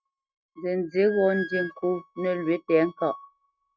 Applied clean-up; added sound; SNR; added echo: neural mask model RNNoise.